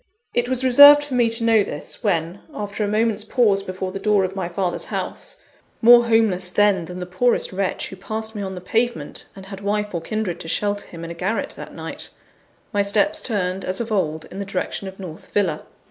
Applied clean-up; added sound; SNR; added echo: none; none; none; none.